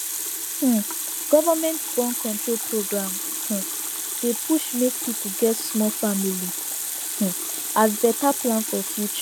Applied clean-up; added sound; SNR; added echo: none; Water tap, faucet; 4 dB; none.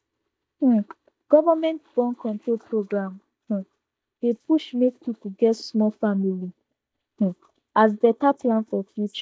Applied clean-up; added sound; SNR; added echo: neural mask model DeepFilterNet 3.